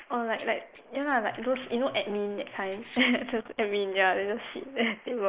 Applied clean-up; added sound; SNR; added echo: neural mask model Resemble Enhance denoiser.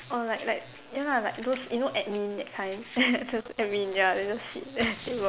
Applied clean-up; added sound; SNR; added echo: none; Fire; 20 dB; none.